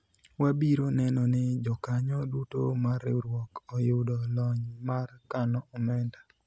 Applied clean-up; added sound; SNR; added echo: none; none; none; none.